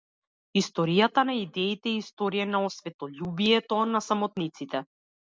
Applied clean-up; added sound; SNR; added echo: none; none; none; none.